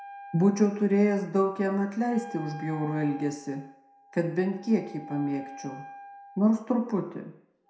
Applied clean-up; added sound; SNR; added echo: none; Wind instrument, woodwind instrument; 18 dB; reverberation time 0.6 s.